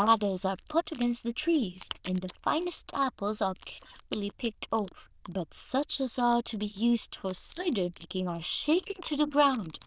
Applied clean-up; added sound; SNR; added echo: neural diffusion model UNIVERSE++.